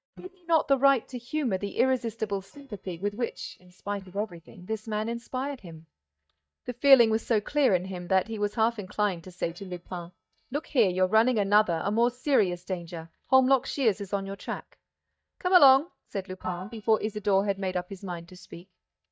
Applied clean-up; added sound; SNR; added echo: neural mask model DeepFilterNet 3.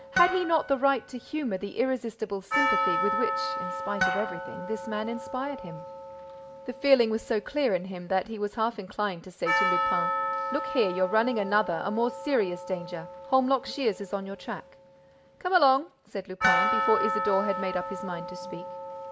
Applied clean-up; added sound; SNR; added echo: none; Harp + Percussion; 3 dB; none.